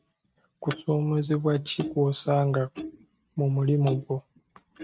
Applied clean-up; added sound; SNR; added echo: neural mask model RNNoise.